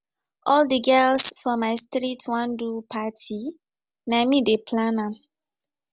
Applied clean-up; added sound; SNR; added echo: none; none; none; none.